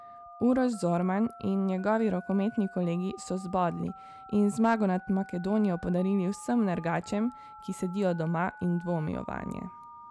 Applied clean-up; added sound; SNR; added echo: none; Telephone; 19 dB; none.